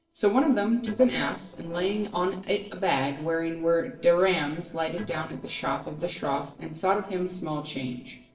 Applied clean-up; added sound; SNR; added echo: neural separator model SepFormer DNS4.